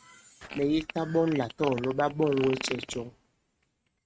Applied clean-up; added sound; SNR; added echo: neural mask model RNNoise.